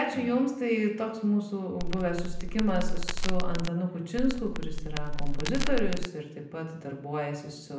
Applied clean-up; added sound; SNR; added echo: none; Crackle; -4 dB; reverberation time 0.7 s.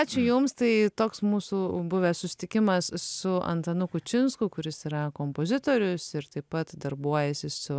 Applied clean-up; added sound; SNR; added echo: none; none; none; none.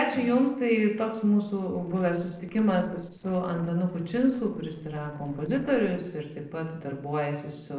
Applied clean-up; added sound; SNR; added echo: neural separator model SepFormer DNS4.